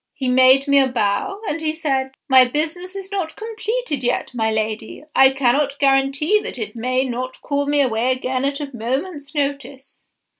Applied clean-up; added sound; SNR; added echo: none; none; none; none.